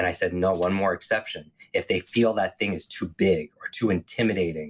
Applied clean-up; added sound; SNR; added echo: none; Tambourine; 16 dB; none.